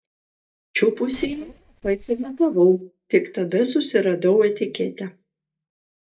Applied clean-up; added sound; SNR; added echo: neural mask model DeepFilterNet 3.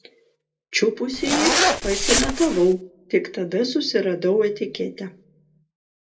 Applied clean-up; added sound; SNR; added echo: none; Zipper (clothing); -1 dB; reverberation time 0.2 s.